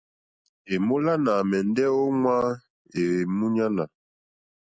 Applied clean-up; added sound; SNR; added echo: none; none; none; none.